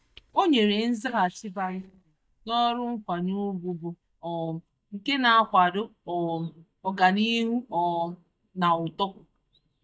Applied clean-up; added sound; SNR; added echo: neural mask model DeepFilterNet 3.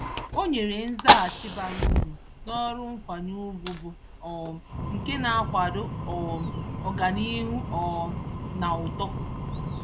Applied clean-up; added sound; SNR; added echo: none; Fire; -2 dB; none.